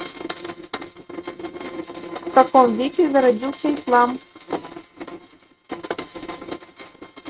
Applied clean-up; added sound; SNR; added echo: neural mask model RNNoise.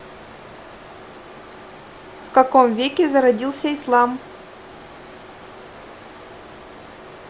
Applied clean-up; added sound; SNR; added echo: none; none; none; none.